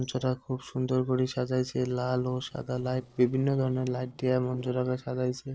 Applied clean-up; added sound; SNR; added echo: neural separator model SepFormer DNS4.